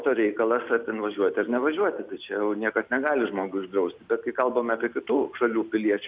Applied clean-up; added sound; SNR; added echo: none; none; none; none.